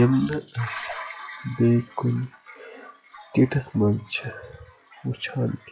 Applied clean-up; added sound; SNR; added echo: classical method log-MMSE.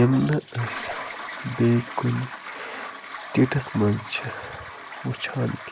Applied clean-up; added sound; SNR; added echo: none; Toilet flush; 11 dB; none.